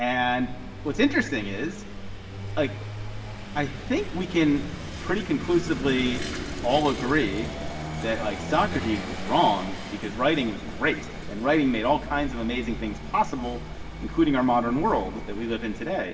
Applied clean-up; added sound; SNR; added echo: none; Engine / Vehicle; 8 dB; reverberation time 2.5 s.